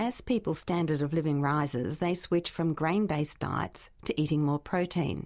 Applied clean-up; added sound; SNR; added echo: none; none; none; none.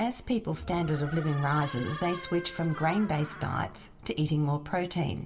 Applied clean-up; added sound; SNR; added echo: none; Door; 13 dB; reverberation time 3.0 s.